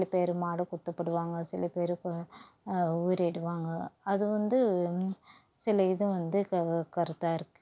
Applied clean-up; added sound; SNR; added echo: none; none; none; none.